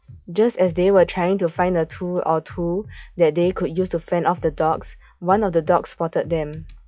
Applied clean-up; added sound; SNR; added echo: classical method log-MMSE.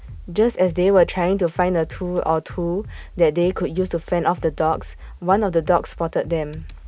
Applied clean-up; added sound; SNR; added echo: none; Bass drum; 16 dB; none.